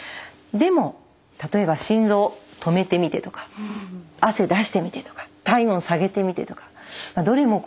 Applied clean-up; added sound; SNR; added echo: none; none; none; none.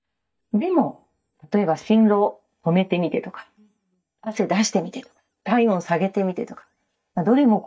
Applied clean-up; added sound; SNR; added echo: neural mask model DeepFilterNet 3.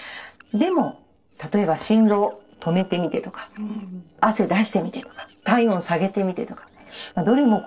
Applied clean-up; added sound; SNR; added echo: neural separator model SepFormer DNS4.